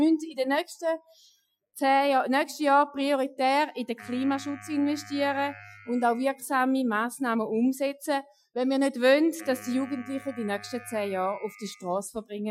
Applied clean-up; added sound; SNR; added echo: classical method Wiener filter.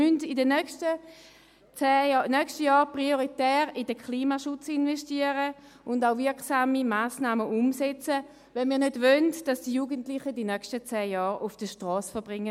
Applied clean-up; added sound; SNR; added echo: none; none; none; none.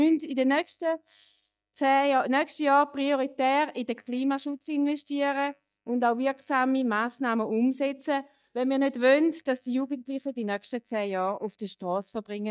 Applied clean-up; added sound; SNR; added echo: neural mask model DeepFilterNet 3.